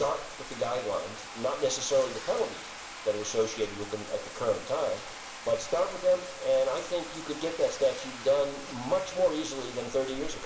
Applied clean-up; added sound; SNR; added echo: none; Bathtub (filling or washing); 12 dB; reverberation time 0.8 s.